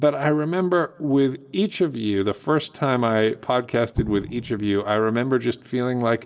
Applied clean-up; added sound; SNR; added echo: neural separator model SepFormer DNS4.